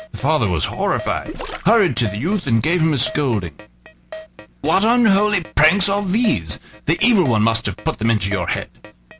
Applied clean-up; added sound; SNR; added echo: none; Gurgling + Keyboard (musical); 17 dB; none.